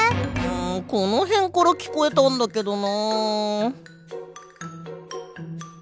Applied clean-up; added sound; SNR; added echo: none; none; none; none.